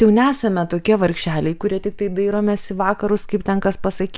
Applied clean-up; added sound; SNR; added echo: none; none; none; none.